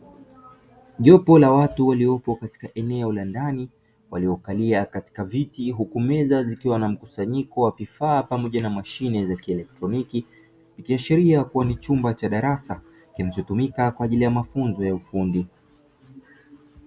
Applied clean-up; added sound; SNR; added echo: none; none; none; none.